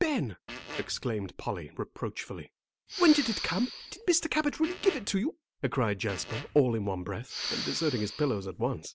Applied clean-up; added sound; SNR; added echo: none; Respiratory sounds + Fart; 9 dB; none.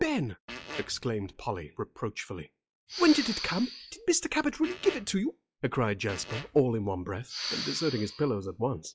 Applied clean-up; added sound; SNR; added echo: classical method log-MMSE.